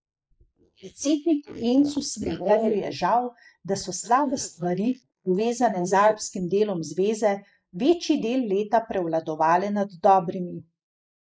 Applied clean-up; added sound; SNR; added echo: neural mask model Resemble Enhance denoiser.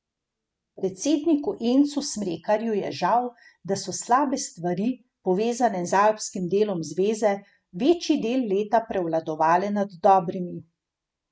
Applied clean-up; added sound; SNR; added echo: none; none; none; none.